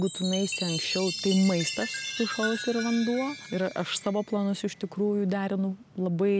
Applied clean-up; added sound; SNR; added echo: none; Chime; 9 dB; none.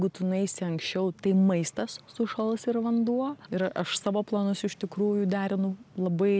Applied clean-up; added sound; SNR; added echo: none; none; none; none.